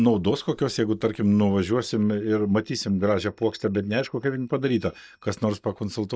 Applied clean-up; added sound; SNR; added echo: neural mask model DeepFilterNet 3.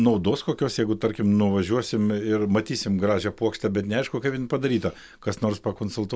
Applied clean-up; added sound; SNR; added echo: none; none; none; none.